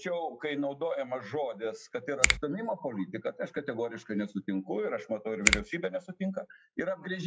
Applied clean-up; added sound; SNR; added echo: classical method log-MMSE.